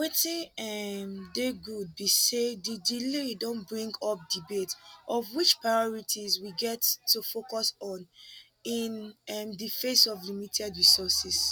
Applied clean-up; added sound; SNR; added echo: none; none; none; none.